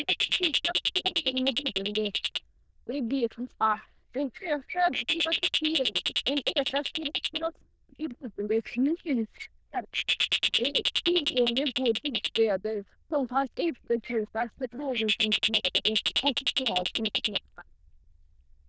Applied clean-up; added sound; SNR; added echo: neural diffusion model UNIVERSE++.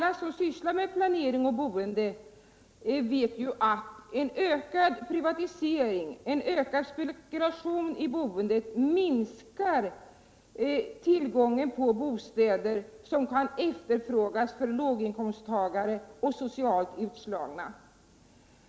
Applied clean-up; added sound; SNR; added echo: none; none; none; none.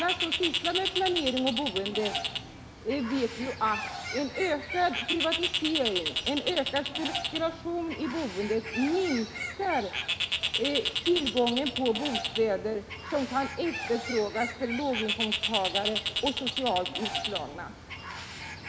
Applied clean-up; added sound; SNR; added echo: none; Bird; 3 dB; none.